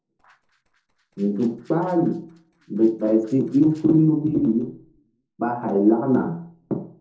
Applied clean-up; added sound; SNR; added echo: neural separator model SepFormer DNS4.